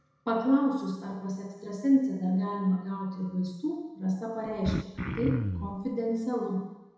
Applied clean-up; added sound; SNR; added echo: none; Cough; 3 dB; reverberation time 1.0 s.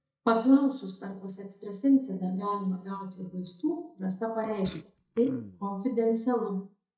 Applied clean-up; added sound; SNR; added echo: neural mask model DeepFilterNet 3.